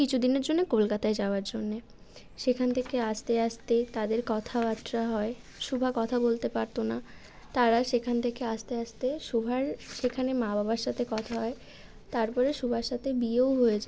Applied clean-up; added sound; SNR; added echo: none; none; none; none.